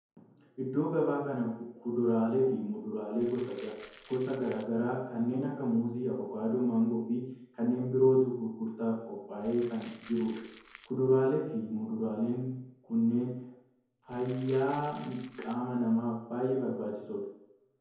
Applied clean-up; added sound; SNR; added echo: none; Crumpling, crinkling; 20 dB; reverberation time 0.9 s.